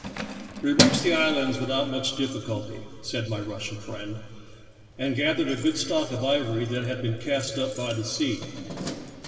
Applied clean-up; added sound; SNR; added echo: none; Keys jangling; 6 dB; reverberation time 2.5 s.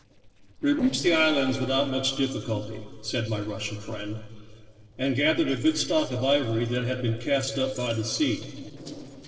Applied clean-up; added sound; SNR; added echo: neural separator model SepFormer DNS4.